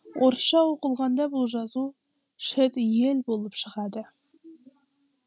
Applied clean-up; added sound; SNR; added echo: none; none; none; none.